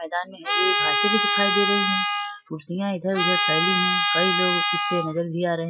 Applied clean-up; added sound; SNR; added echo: classical method Wiener filter.